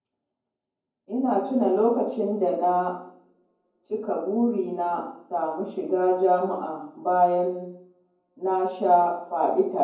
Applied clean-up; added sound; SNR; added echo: none; none; none; reverberation time 0.9 s.